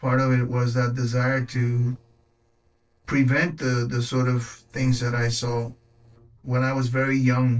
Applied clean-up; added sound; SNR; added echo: neural separator model SepFormer DNS4.